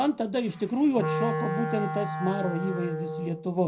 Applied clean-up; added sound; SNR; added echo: none; Wind instrument, woodwind instrument; 4 dB; reverberation time 0.4 s.